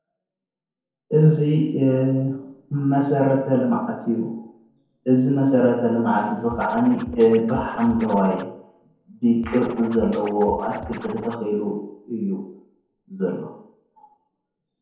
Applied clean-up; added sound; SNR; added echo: neural separator model SepFormer DNS4.